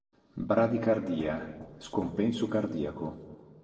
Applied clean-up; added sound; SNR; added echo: neural separator model SepFormer DNS4.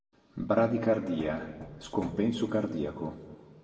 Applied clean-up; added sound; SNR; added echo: none; Knock; 18 dB; reverberation time 1.7 s.